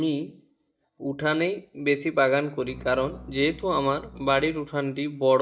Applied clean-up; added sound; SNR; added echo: neural mask model DeepFilterNet 3.